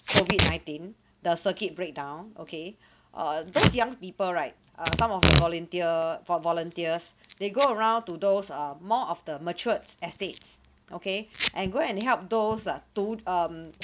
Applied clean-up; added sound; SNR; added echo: none; Packing tape, duct tape / Tearing; 3 dB; none.